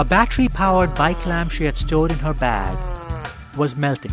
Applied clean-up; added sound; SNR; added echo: none; Fart; 18 dB; none.